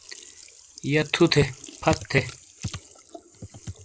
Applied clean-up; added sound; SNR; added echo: none; Sink (filling or washing); 18 dB; none.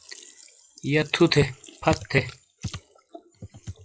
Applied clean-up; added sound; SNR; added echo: classical method log-MMSE.